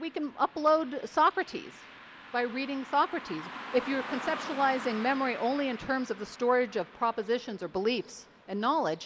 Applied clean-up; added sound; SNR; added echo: none; Car passing by; 14 dB; none.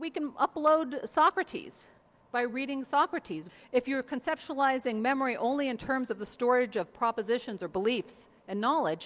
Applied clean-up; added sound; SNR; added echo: none; none; none; none.